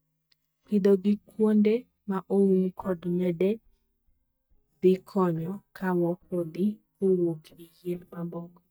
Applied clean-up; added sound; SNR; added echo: neural mask model DeepFilterNet 3.